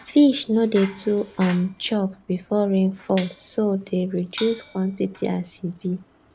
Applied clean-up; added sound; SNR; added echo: none; Bicycle; 18 dB; none.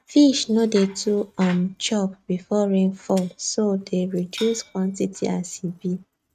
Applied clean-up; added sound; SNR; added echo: neural mask model RNNoise.